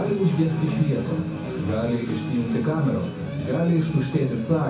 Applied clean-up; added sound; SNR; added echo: none; none; none; reverberation time 0.6 s.